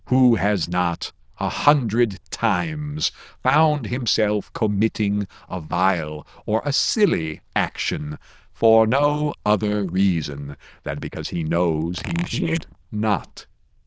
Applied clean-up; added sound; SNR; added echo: neural diffusion model UNIVERSE++.